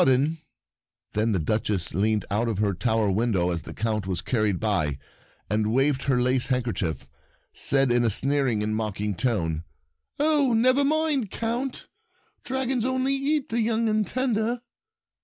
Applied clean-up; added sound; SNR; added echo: none; none; none; none.